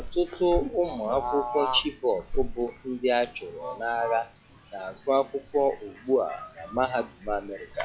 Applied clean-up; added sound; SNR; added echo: classical method log-MMSE.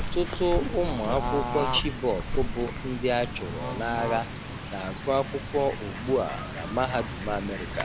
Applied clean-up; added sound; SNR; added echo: none; Bird / Fowl; 3 dB; none.